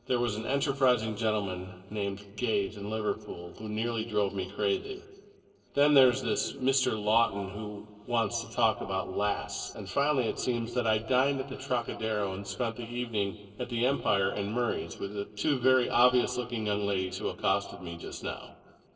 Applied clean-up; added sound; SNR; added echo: neural separator model SepFormer DNS4.